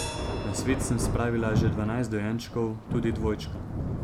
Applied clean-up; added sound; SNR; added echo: none; Crash cymbal + Thunder; 1 dB; none.